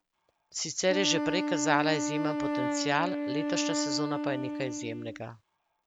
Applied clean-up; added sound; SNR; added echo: none; Wind instrument, woodwind instrument; 1 dB; none.